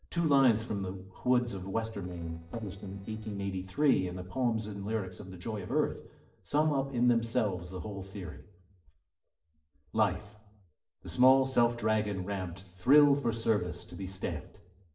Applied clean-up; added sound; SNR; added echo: neural separator model SepFormer DNS4.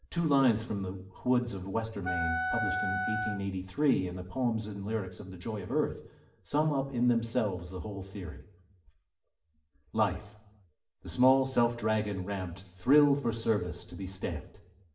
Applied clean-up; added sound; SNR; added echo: none; Wind instrument, woodwind instrument; 2 dB; reverberation time 0.6 s.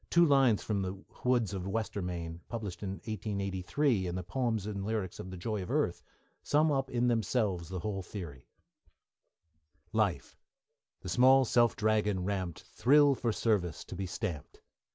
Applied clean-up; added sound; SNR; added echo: none; none; none; none.